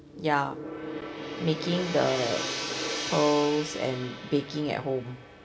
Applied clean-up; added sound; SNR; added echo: none; Gong; 6 dB; none.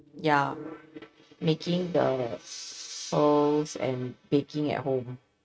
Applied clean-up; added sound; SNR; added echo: neural mask model RNNoise.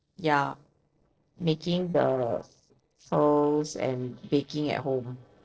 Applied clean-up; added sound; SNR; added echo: neural separator model SepFormer DNS4.